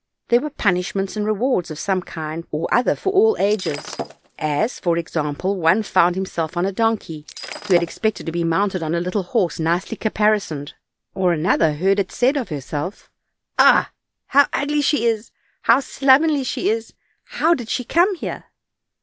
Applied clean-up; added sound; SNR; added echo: none; Shatter; 12 dB; none.